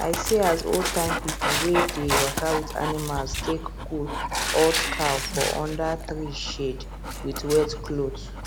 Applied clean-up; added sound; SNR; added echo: none; Dog; 2 dB; none.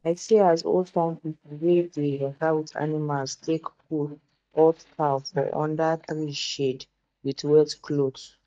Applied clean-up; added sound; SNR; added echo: neural mask model DeepFilterNet 3.